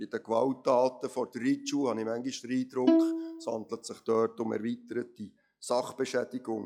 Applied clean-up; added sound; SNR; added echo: classical method log-MMSE.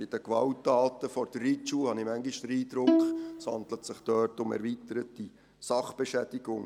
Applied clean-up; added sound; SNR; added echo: none; Bowed string instrument; -2 dB; none.